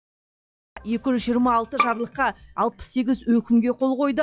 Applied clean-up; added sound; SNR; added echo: classical method log-MMSE.